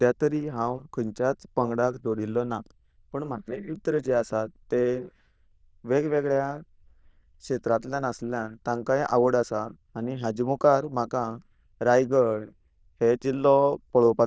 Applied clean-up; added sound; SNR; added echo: neural diffusion model UNIVERSE++.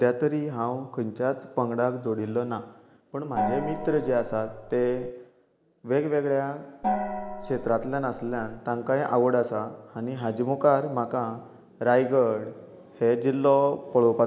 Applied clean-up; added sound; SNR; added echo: none; Gong; 6 dB; none.